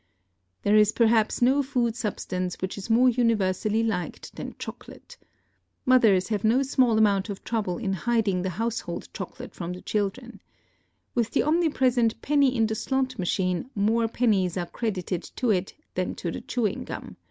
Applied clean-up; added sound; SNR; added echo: none; none; none; none.